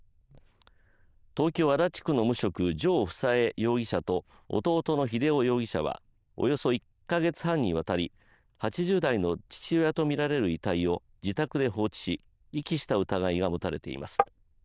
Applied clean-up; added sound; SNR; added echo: neural diffusion model UNIVERSE++.